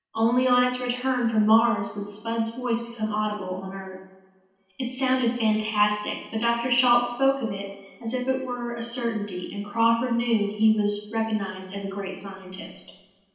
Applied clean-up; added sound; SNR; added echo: none; none; none; reverberation time 0.9 s.